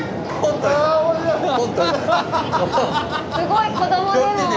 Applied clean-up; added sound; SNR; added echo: none; none; none; none.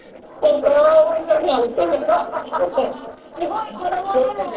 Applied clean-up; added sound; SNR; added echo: neural separator model SepFormer DNS4.